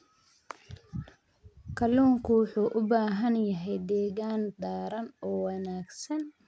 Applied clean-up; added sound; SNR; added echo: none; none; none; none.